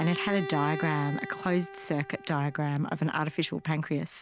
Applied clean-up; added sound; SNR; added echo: none; Bowed string instrument; 11 dB; none.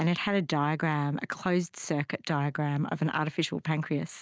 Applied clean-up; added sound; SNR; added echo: none; none; none; none.